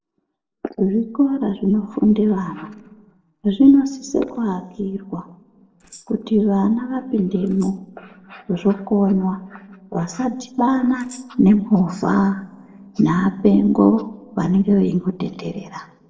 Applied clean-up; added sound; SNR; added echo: neural separator model SepFormer DNS4.